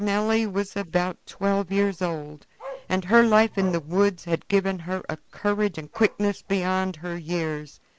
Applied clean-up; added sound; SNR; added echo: neural mask model Resemble Enhance denoiser.